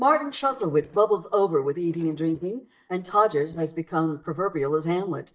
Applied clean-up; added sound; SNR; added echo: neural mask model DeepFilterNet 3.